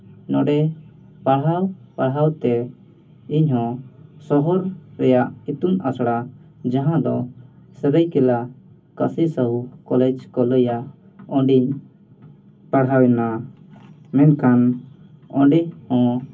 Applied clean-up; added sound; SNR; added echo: none; none; none; reverberation time 0.3 s.